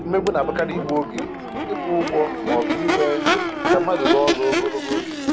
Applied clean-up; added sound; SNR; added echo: none; Crowd / Race car, auto racing / Accelerating, revving, vroom; 0 dB; none.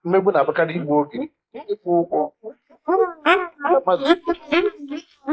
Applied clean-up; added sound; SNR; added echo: neural mask model Resemble Enhance denoiser.